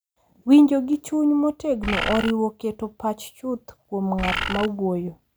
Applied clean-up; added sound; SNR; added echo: none; Bird; 4 dB; none.